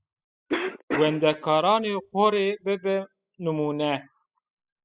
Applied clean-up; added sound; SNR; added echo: classical method spectral subtraction.